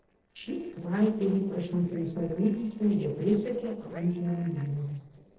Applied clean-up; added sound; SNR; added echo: neural separator model SepFormer DNS4.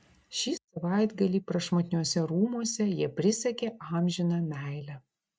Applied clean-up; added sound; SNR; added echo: none; none; none; none.